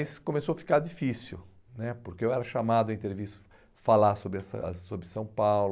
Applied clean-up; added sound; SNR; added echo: none; none; none; none.